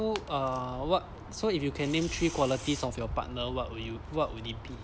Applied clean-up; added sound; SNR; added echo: none; Tearing; 17 dB; none.